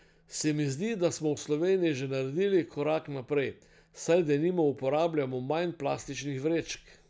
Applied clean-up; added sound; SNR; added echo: none; none; none; none.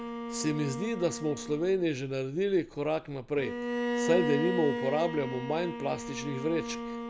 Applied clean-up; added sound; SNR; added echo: none; Bowed string instrument; 5 dB; none.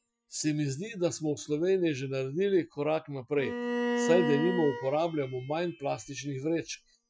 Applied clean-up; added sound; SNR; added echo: classical method Wiener filter.